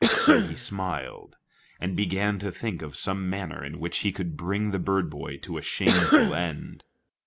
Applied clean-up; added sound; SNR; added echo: none; Cough; -5 dB; none.